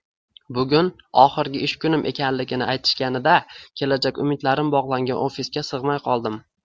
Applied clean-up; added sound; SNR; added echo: none; none; none; none.